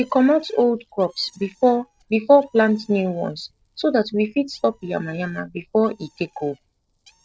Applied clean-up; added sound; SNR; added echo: neural separator model SepFormer DNS4.